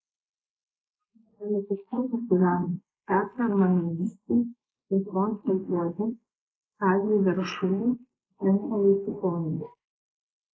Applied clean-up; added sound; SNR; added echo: neural mask model Resemble Enhance denoiser.